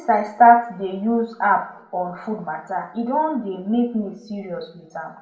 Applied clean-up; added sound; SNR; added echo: none; none; none; reverberation time 0.6 s.